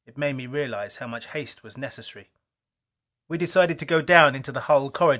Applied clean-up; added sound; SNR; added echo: none; none; none; none.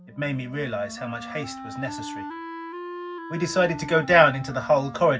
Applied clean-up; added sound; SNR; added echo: none; Wind instrument, woodwind instrument; 12 dB; reverberation time 0.4 s.